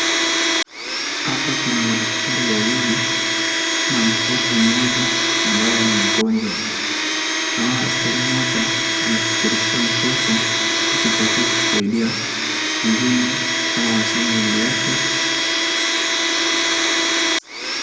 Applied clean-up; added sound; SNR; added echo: none; Domestic sounds, home sounds; -5 dB; reverberation time 1.2 s.